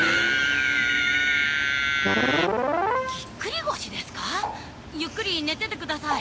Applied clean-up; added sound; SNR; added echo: none; Bird; 14 dB; none.